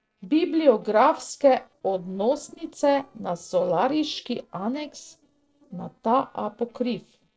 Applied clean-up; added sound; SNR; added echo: neural separator model SepFormer DNS4.